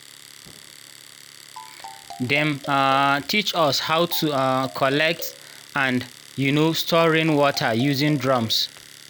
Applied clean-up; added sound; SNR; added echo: none; Domestic sounds, home sounds + Marimba, xylophone; 18 dB; none.